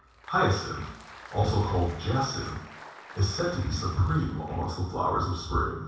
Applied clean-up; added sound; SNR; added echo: none; Applause; 20 dB; reverberation time 0.7 s.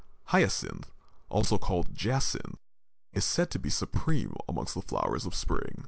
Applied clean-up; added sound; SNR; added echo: none; none; none; none.